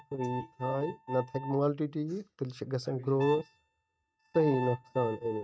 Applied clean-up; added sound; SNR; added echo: neural mask model RNNoise.